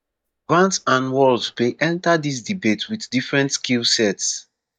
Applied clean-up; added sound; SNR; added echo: neural mask model DeepFilterNet 3.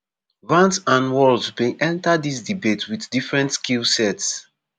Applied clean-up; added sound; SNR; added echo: none; none; none; none.